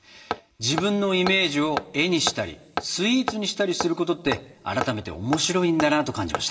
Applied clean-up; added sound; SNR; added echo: none; Hammer; 10 dB; reverberation time 1.8 s.